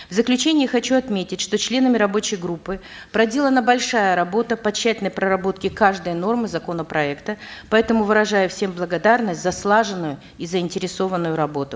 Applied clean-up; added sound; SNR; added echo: none; none; none; none.